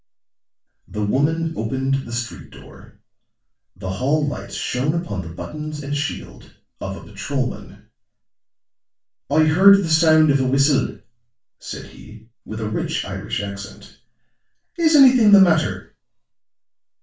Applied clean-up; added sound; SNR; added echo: none; none; none; reverberation time 0.3 s.